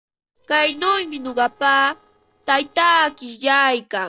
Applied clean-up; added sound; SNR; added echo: neural separator model SepFormer DNS4.